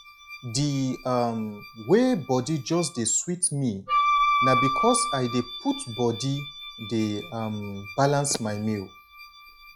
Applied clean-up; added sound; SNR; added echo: classical method log-MMSE.